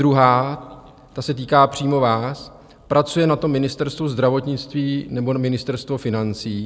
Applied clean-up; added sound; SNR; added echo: none; none; none; none.